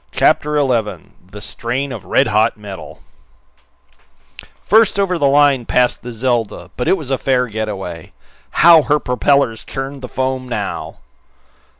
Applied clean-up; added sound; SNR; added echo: none; none; none; none.